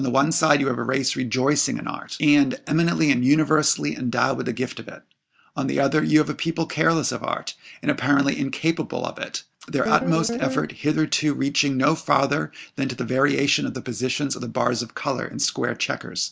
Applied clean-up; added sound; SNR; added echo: neural mask model DeepFilterNet 3.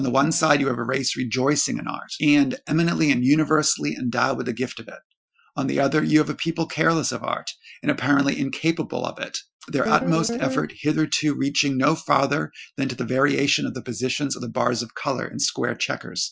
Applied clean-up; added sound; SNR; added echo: classical method Wiener filter.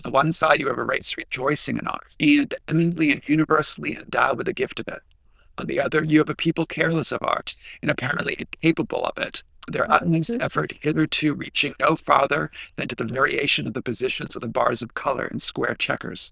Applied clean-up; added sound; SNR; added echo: neural diffusion model UNIVERSE++.